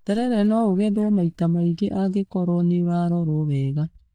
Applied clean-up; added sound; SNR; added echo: neural mask model DeepFilterNet 3.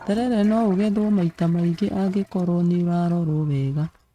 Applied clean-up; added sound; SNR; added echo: neural mask model RNNoise.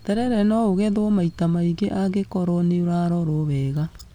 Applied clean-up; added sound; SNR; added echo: none; none; none; none.